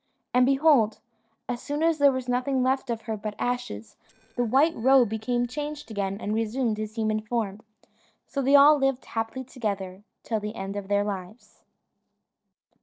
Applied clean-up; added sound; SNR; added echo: neural separator model SepFormer DNS4.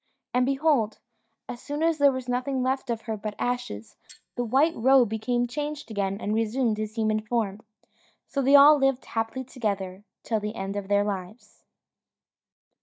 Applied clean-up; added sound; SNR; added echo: neural mask model DeepFilterNet 3.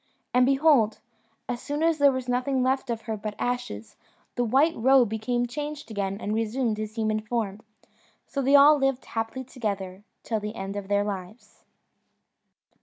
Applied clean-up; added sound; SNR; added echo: none; none; none; none.